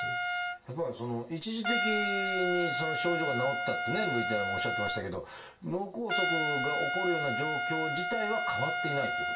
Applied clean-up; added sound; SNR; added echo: none; Trumpet; -2 dB; reverberation time 0.2 s.